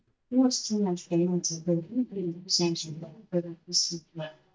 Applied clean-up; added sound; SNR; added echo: neural mask model DeepFilterNet 3.